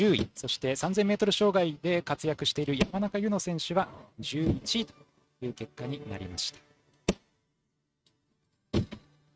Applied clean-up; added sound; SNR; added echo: neural mask model RNNoise.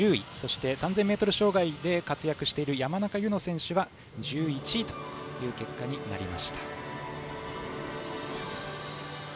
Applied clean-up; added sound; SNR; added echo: none; none; none; none.